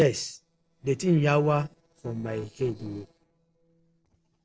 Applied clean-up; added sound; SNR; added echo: neural separator model SepFormer DNS4.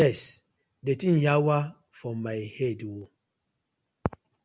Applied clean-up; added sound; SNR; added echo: none; none; none; none.